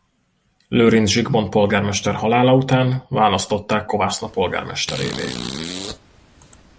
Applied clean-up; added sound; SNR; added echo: none; Fart; 12 dB; none.